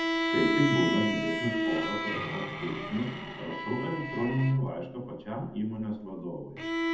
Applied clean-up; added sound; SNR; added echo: none; Bowed string instrument; 1 dB; reverberation time 0.8 s.